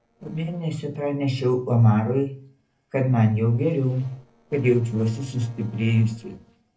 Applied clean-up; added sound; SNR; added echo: neural separator model SepFormer DNS4.